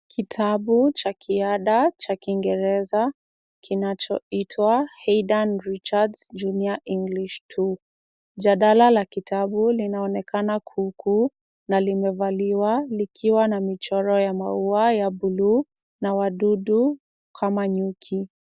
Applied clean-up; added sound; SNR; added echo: none; none; none; none.